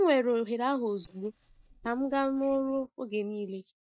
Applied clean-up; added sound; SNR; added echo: neural mask model DeepFilterNet 3.